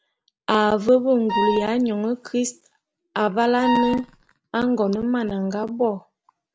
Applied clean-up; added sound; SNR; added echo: none; Wind instrument, woodwind instrument; 4 dB; none.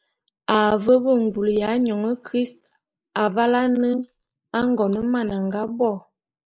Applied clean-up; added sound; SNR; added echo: neural mask model Resemble Enhance denoiser.